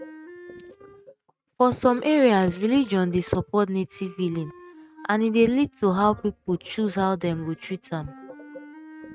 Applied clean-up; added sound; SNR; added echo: neural mask model RNNoise.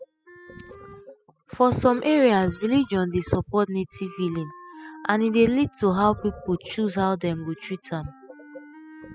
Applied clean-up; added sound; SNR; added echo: classical method spectral subtraction.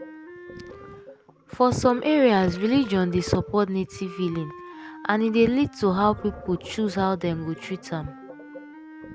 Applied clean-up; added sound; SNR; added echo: none; Gurgling + Wind instrument, woodwind instrument; 17 dB; none.